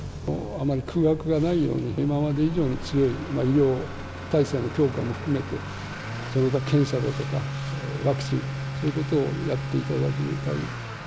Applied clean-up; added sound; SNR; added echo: none; Accelerating, revving, vroom / Motor vehicle (road); 7 dB; none.